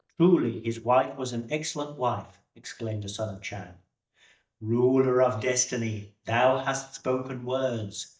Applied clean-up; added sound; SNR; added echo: neural mask model DeepFilterNet 3.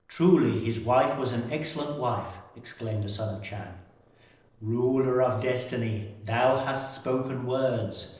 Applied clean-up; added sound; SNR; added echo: neural separator model SepFormer DNS4.